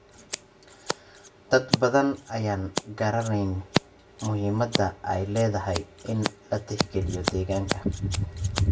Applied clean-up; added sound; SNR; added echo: none; Scissors; 6 dB; reverberation time 0.2 s.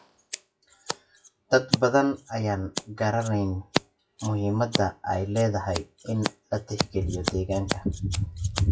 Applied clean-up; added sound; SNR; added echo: classical method WPE with log-MMSE.